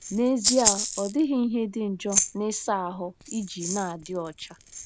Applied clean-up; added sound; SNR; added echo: none; Rattle (instrument); 3 dB; none.